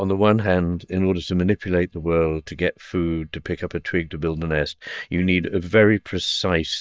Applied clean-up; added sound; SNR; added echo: neural mask model DeepFilterNet 3.